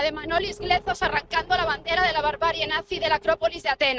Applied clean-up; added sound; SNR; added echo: neural mask model RNNoise.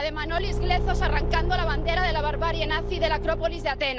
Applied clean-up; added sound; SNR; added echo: none; Engine / Car; -1 dB; none.